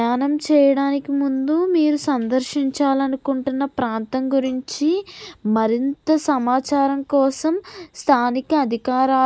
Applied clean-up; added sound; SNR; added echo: none; none; none; none.